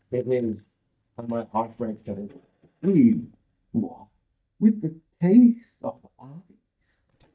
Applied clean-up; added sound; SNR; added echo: neural mask model DeepFilterNet 3.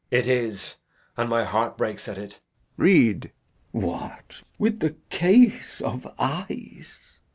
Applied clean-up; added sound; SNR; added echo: none; none; none; none.